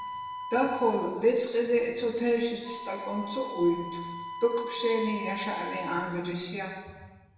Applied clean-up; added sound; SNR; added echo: none; Wind instrument, woodwind instrument; 11 dB; reverberation time 1.3 s.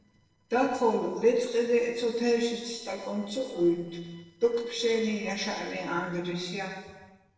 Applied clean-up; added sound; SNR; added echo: neural separator model SepFormer DNS4.